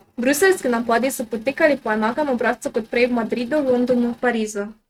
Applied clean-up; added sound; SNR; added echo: neural mask model RNNoise.